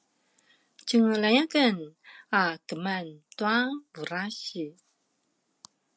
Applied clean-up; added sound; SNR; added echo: none; none; none; none.